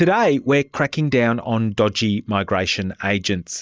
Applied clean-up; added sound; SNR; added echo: neural mask model DeepFilterNet 3.